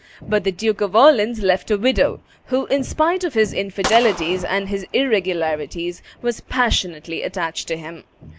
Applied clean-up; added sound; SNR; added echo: none; Gunshot, gunfire; 10 dB; none.